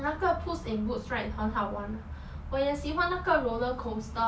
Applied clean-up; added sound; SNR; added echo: none; none; none; none.